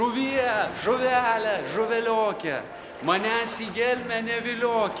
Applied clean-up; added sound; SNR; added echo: none; none; none; none.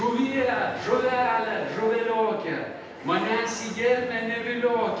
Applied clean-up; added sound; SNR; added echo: none; none; none; reverberation time 0.8 s.